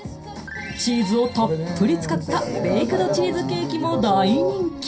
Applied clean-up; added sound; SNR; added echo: none; none; none; reverberation time 0.3 s.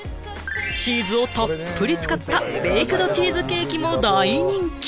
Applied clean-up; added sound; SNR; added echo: none; none; none; none.